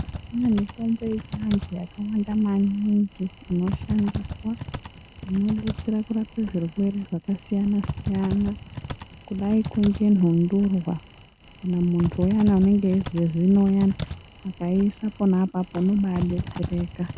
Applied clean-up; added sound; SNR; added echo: none; Typing; 11 dB; none.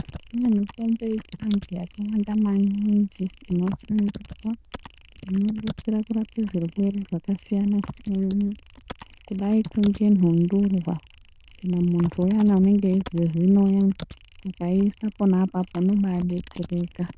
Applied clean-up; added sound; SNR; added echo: neural diffusion model UNIVERSE++.